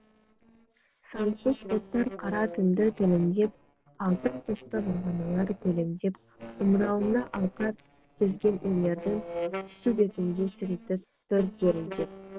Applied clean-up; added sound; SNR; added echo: neural separator model SepFormer DNS4.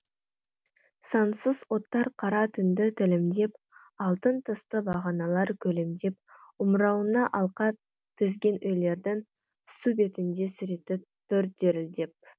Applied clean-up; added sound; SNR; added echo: none; none; none; none.